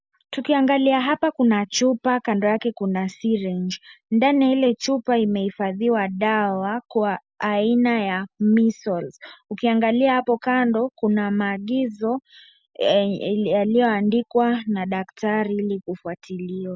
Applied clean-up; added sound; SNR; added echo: none; none; none; none.